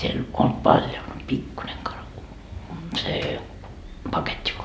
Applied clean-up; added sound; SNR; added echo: none; none; none; none.